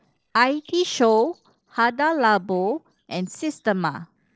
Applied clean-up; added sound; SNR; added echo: neural separator model SepFormer DNS4.